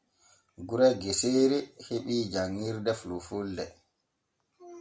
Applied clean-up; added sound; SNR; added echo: none; none; none; none.